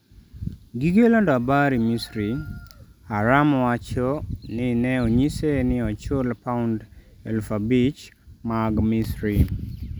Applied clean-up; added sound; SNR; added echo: none; none; none; none.